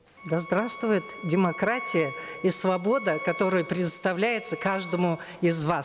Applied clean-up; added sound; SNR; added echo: none; Bowed string instrument; 13 dB; none.